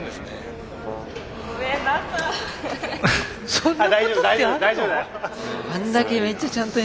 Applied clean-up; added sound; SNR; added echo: none; Brass instrument; 14 dB; none.